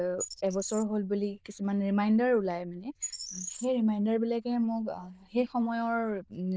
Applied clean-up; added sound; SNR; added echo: neural diffusion model UNIVERSE++.